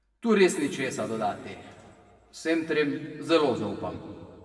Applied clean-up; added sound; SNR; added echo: none; none; none; reverberation time 1.9 s.